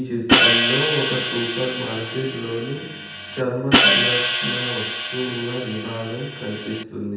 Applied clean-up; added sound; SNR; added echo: none; Hi-hat; -5 dB; reverberation time 0.8 s.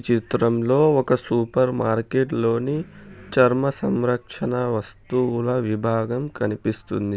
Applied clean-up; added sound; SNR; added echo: none; none; none; none.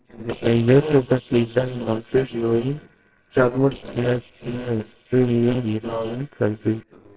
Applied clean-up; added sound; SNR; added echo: neural separator model SepFormer WHAMR!.